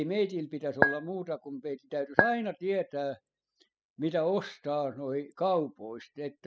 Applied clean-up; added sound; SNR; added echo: classical method spectral subtraction.